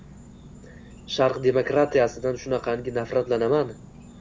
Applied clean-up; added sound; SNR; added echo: none; Insect; 20 dB; none.